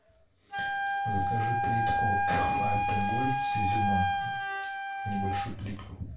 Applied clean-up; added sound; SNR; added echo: none; Wind instrument, woodwind instrument; -4 dB; reverberation time 0.3 s.